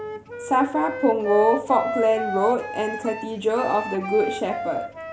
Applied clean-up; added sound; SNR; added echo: none; Wind instrument, woodwind instrument; 8 dB; none.